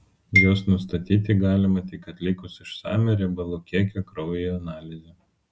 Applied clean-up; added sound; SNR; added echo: none; Marimba, xylophone; 3 dB; none.